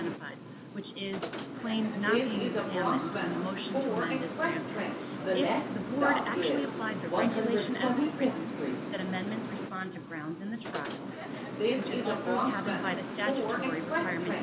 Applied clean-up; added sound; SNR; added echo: none; Subway, metro, underground; -3 dB; none.